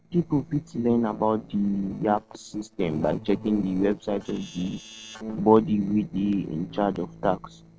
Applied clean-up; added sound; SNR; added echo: neural separator model SepFormer DNS4.